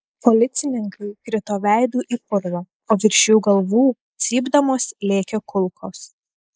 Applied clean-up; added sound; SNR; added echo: neural mask model Resemble Enhance denoiser.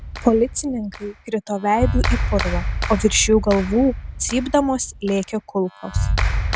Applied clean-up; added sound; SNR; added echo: none; Clapping; 3 dB; none.